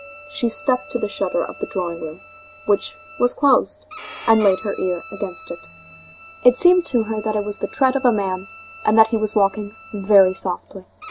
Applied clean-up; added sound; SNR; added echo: none; Bowed string instrument; 20 dB; none.